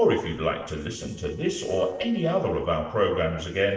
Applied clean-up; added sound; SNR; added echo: neural separator model SepFormer DNS4.